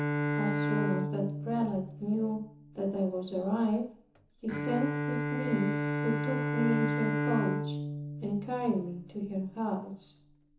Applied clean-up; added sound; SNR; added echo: none; Bowed string instrument; 1 dB; reverberation time 0.7 s.